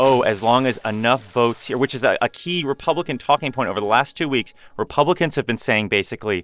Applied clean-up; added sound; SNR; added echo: neural separator model SepFormer DNS4.